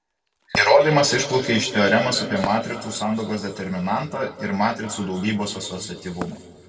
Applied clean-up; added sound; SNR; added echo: none; Wood; 18 dB; reverberation time 2.3 s.